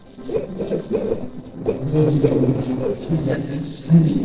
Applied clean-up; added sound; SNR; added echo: neural separator model SepFormer DNS4.